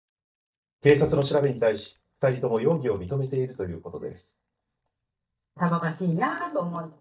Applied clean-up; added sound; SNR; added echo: neural mask model DeepFilterNet 3.